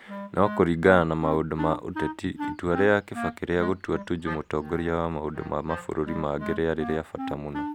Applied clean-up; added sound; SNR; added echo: none; Wind instrument, woodwind instrument; 10 dB; none.